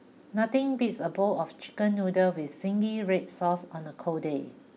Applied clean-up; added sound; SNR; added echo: none; none; none; none.